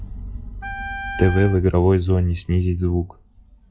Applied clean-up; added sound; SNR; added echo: classical method log-MMSE.